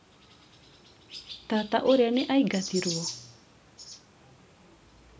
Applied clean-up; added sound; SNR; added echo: none; Chirp, tweet; 12 dB; none.